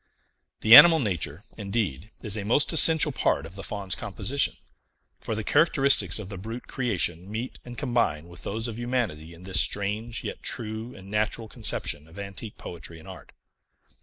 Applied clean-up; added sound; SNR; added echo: none; none; none; none.